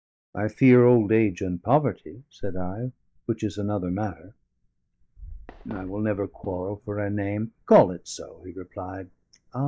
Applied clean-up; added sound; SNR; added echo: neural mask model DeepFilterNet 3.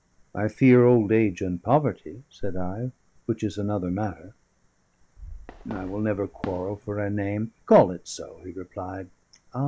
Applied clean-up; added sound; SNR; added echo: none; Fireworks; 18 dB; none.